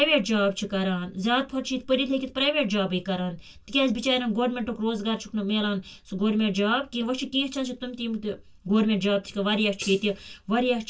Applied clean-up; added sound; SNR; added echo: none; Hi-hat; 16 dB; reverberation time 0.1 s.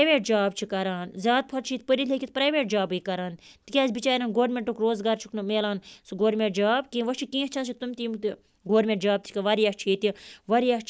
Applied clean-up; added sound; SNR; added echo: none; none; none; none.